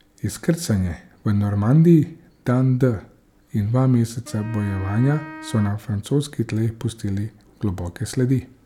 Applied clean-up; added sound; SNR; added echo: none; Wind instrument, woodwind instrument; 18 dB; none.